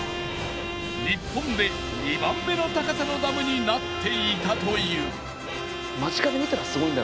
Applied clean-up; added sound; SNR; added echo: none; Bowed string instrument; 6 dB; none.